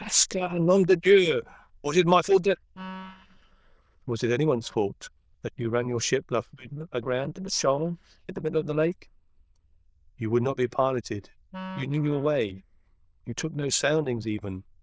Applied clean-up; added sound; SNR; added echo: neural diffusion model UNIVERSE++.